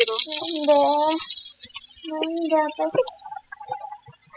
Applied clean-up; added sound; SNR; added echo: classical method spectral subtraction.